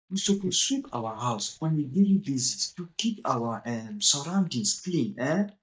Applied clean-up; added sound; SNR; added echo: neural mask model DeepFilterNet 3.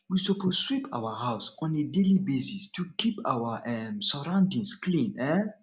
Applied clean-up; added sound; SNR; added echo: none; none; none; none.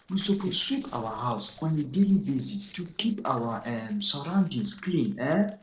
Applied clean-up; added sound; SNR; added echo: neural separator model SepFormer DNS4.